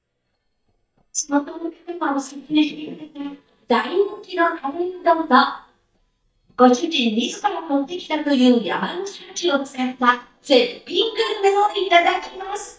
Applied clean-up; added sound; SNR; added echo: neural mask model DeepFilterNet 3.